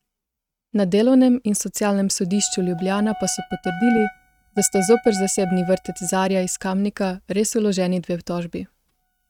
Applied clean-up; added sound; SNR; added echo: neural mask model RNNoise.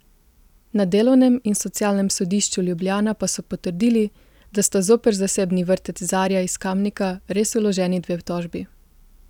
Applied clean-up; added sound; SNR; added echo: none; none; none; none.